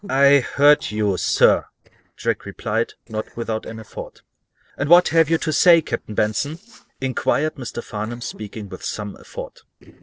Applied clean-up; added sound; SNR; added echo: neural separator model SepFormer DNS4.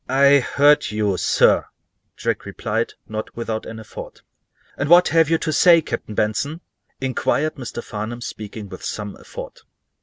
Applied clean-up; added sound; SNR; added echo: none; none; none; none.